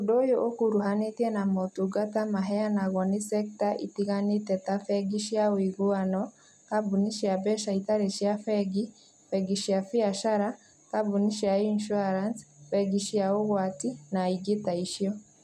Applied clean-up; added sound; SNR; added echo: none; none; none; none.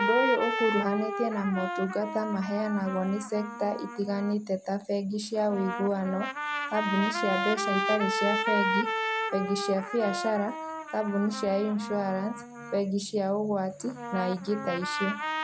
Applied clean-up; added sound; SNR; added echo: none; Trumpet; 4 dB; none.